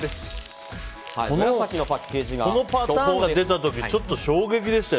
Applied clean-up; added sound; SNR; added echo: none; none; none; none.